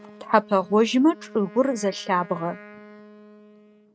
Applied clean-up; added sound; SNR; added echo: neural mask model RNNoise.